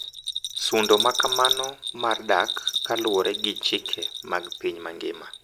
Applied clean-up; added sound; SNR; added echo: none; Bell; 4 dB; none.